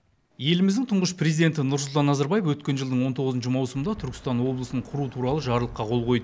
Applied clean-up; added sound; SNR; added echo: none; none; none; none.